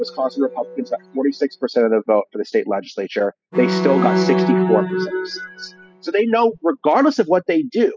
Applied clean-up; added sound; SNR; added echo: classical method spectral subtraction.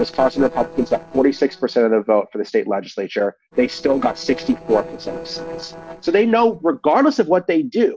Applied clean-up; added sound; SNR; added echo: neural separator model SepFormer DNS4.